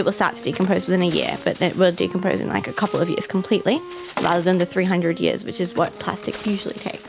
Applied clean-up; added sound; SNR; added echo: none; Bird + Wind instrument, woodwind instrument; 14 dB; none.